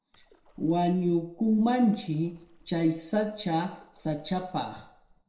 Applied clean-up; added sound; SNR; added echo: neural separator model SepFormer DNS4.